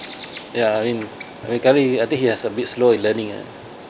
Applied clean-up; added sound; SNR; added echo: none; Bird; 16 dB; none.